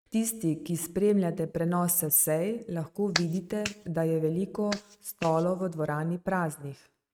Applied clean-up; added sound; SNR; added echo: neural mask model RNNoise.